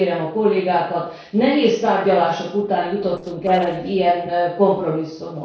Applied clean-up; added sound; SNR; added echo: neural separator model SepFormer DNS4.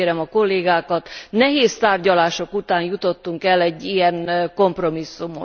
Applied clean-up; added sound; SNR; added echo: none; none; none; none.